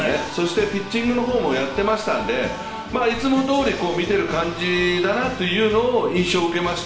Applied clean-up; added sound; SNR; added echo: none; none; none; reverberation time 0.7 s.